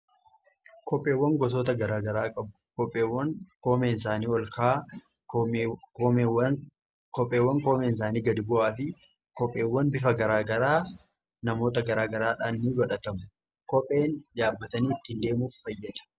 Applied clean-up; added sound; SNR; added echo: none; none; none; none.